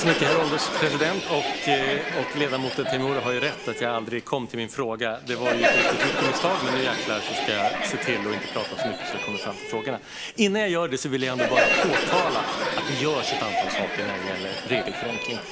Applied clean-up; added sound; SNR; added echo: none; Crowd; 0 dB; none.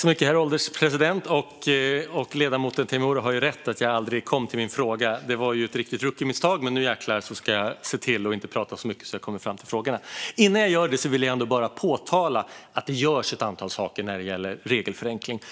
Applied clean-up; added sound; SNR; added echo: none; none; none; none.